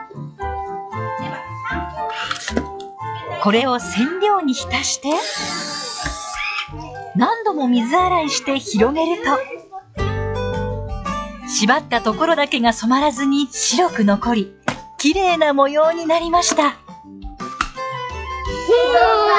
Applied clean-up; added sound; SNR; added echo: classical method log-MMSE.